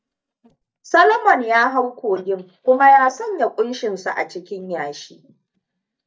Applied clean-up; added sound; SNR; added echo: neural mask model DeepFilterNet 3.